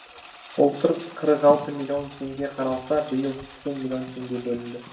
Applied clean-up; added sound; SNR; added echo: none; Engine; 19 dB; reverberation time 0.9 s.